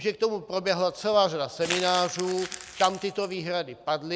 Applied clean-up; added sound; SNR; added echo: none; Crumpling, crinkling; 11 dB; none.